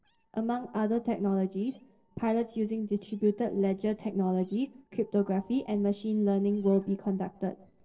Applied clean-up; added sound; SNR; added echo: neural separator model SepFormer DNS4.